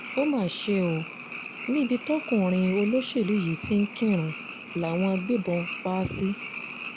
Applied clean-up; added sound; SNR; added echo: none; Frog; 12 dB; none.